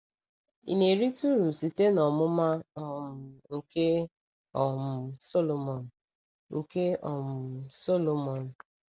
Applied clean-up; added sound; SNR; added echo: none; none; none; none.